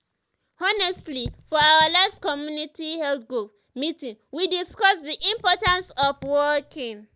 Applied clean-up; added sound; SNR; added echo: none; Raindrop / Drip; 17 dB; none.